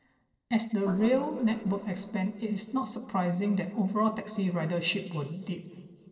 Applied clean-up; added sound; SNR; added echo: neural separator model SepFormer DNS4.